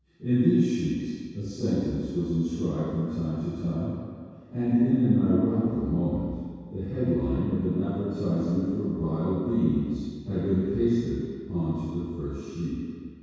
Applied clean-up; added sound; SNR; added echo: none; none; none; reverberation time 2.0 s.